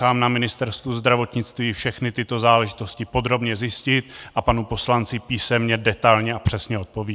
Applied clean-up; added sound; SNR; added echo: none; none; none; none.